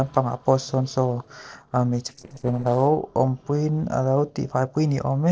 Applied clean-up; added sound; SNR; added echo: neural separator model SepFormer DNS4.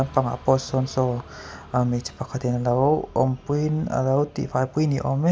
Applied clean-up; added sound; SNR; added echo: none; none; none; none.